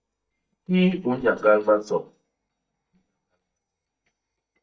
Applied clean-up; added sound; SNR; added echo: neural mask model DeepFilterNet 3.